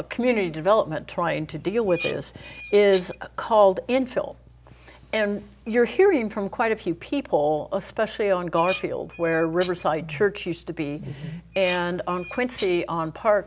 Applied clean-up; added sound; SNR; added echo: none; Dishes, pots, and pans; 16 dB; none.